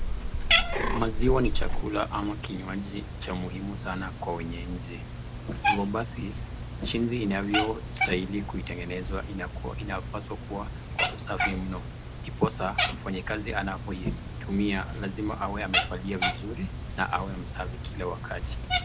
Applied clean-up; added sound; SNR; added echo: none; Cat; -1 dB; none.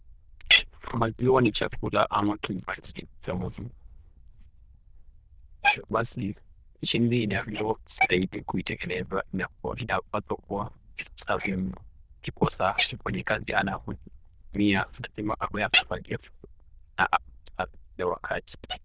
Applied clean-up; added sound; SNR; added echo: neural diffusion model UNIVERSE++.